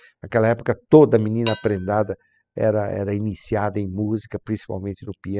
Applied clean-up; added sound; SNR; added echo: classical method spectral subtraction.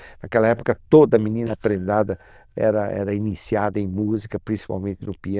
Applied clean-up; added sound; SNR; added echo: neural diffusion model UNIVERSE++.